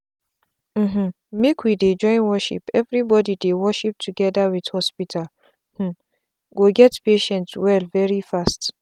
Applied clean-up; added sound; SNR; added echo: none; none; none; none.